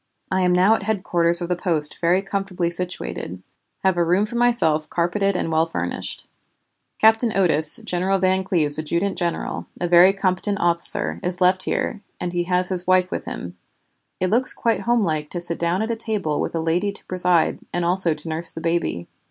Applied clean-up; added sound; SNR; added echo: none; none; none; none.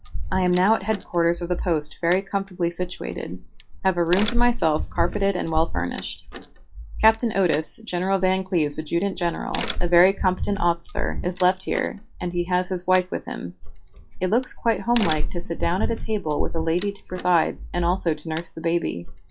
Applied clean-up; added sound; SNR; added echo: classical method log-MMSE.